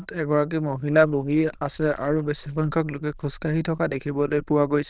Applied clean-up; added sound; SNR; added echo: neural diffusion model UNIVERSE++.